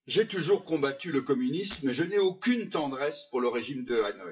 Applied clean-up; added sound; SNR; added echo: classical method WPE with log-MMSE.